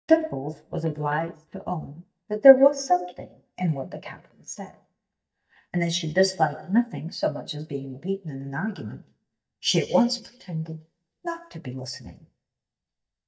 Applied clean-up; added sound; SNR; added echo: neural mask model DeepFilterNet 3.